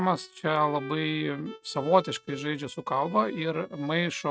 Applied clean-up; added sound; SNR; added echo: neural mask model RNNoise.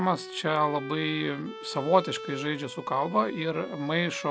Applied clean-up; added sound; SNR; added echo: none; Bowed string instrument; 13 dB; none.